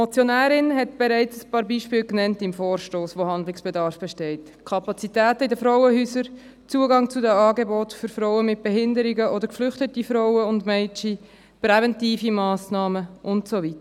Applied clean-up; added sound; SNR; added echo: none; none; none; none.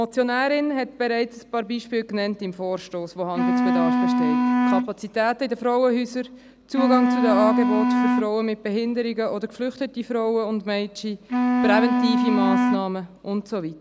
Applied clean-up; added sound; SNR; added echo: none; Wind instrument, woodwind instrument; -2 dB; none.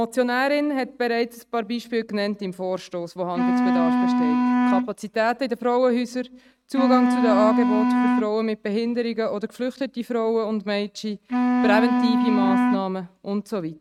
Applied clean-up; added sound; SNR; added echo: neural mask model RNNoise.